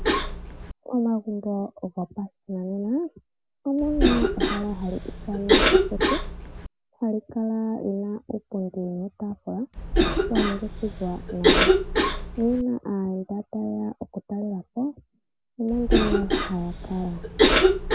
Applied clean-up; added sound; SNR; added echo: none; Cough; -3 dB; none.